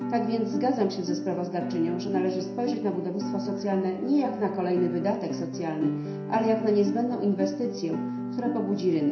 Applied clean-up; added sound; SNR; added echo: none; Guitar; 4 dB; reverberation time 0.7 s.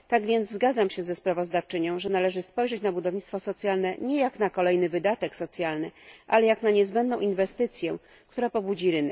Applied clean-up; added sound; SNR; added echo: none; none; none; none.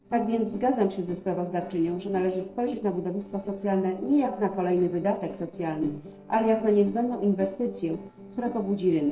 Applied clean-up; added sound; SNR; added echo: neural separator model SepFormer DNS4.